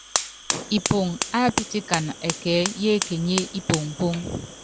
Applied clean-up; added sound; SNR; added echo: none; Fire; 6 dB; none.